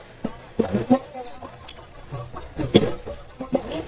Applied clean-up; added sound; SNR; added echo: neural mask model DeepFilterNet 3.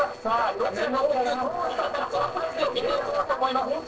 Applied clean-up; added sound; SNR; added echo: neural separator model SepFormer DNS4.